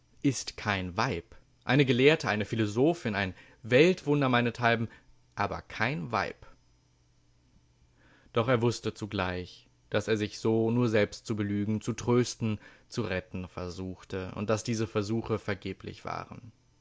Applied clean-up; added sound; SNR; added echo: none; none; none; none.